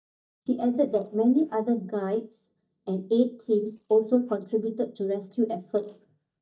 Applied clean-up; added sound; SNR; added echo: neural mask model DeepFilterNet 3.